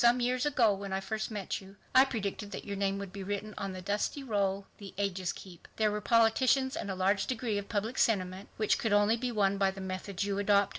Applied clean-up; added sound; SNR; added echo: none; none; none; none.